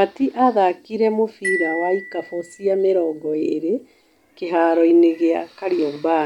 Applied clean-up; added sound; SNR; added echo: none; Marimba, xylophone; 14 dB; none.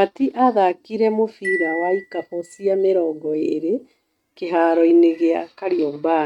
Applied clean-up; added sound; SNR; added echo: neural mask model RNNoise.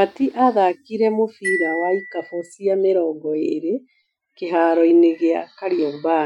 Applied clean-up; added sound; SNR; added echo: classical method Wiener filter.